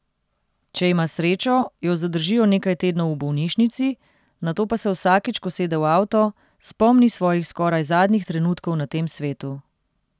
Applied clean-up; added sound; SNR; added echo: none; none; none; none.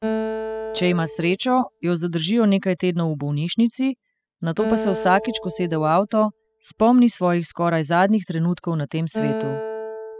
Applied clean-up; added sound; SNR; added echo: classical method spectral subtraction.